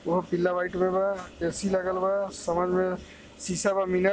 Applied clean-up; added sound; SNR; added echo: none; none; none; none.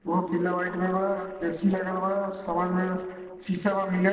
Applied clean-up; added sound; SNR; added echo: neural separator model SepFormer DNS4.